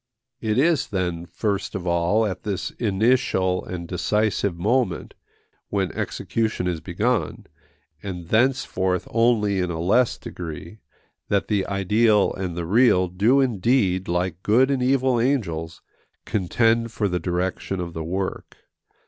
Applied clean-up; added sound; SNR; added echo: none; none; none; none.